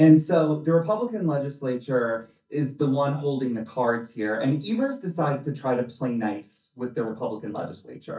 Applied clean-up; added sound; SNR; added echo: neural mask model DeepFilterNet 3.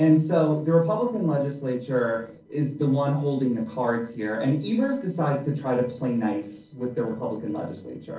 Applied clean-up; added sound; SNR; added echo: neural separator model SepFormer DNS4.